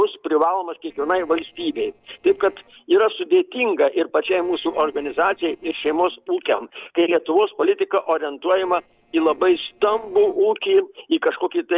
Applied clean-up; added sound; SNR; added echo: neural separator model SepFormer DNS4.